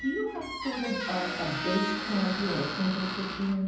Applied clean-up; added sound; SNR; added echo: none; Squeak; 4 dB; reverberation time 1.2 s.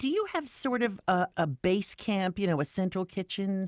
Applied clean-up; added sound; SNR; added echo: none; none; none; none.